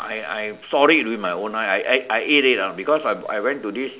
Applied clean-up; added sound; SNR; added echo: none; none; none; none.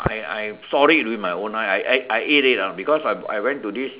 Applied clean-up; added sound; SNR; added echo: none; Tap; 15 dB; none.